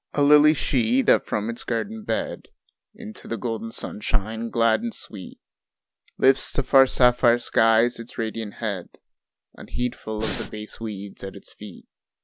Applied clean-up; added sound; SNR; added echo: none; Breathing; 5 dB; none.